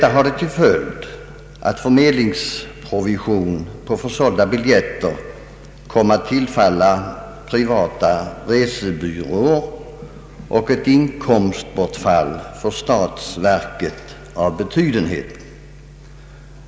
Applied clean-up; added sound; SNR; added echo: none; none; none; none.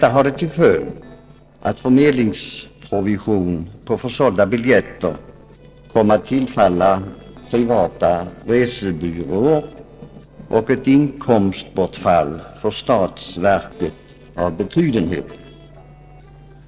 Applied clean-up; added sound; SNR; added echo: neural separator model SepFormer DNS4.